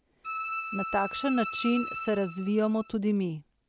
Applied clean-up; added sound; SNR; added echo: none; Bowed string instrument; 7 dB; none.